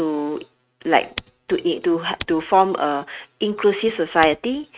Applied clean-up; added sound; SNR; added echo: neural mask model RNNoise.